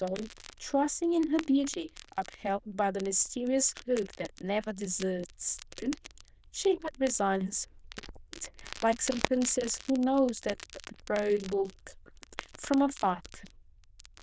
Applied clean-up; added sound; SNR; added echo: neural diffusion model UNIVERSE++.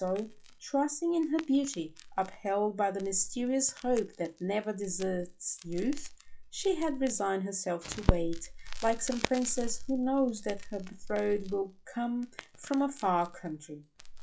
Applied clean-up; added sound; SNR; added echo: classical method log-MMSE.